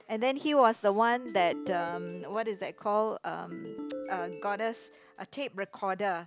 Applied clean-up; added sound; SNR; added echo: none; Ringtone; 12 dB; none.